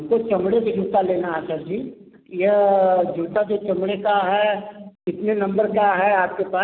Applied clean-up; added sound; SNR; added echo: none; none; none; none.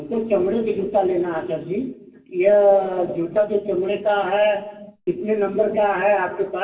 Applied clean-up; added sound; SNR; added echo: none; none; none; reverberation time 0.1 s.